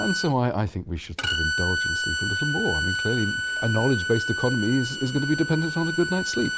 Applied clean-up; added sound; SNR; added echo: none; Bowed string instrument; 3 dB; none.